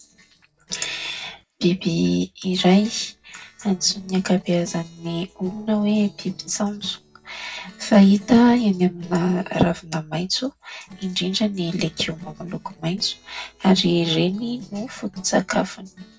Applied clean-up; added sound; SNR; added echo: neural separator model SepFormer DNS4.